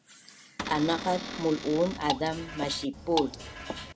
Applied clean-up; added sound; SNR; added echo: none; Cupboard open or close / Door + Drip / Water; 6 dB; none.